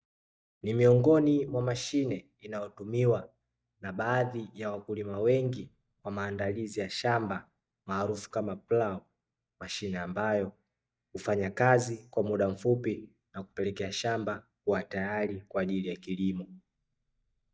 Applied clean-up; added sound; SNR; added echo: neural mask model DeepFilterNet 3.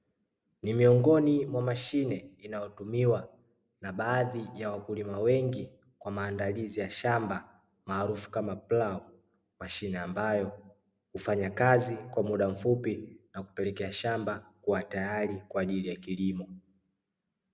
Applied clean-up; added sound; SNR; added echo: none; none; none; none.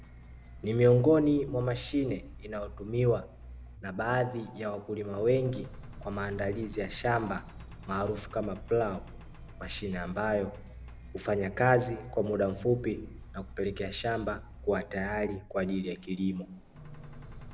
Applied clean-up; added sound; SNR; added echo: none; Engine; 15 dB; none.